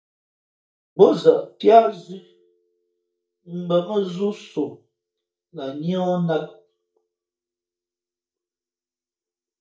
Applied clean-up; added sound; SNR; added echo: neural mask model DeepFilterNet 3.